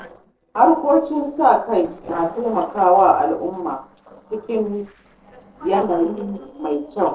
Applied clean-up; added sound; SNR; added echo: neural separator model SepFormer DNS4.